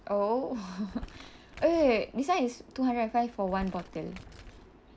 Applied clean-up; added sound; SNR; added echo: none; Crumpling, crinkling; 18 dB; none.